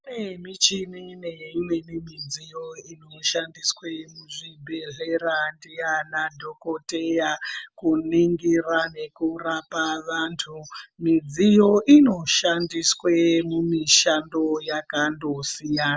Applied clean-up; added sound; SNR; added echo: none; none; none; none.